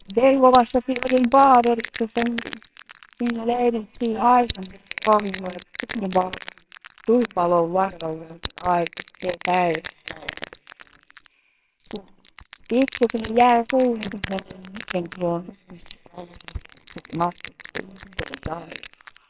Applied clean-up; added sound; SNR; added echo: neural separator model SepFormer WHAMR!.